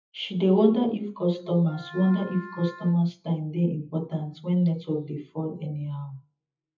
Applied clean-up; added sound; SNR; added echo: classical method WPE with log-MMSE.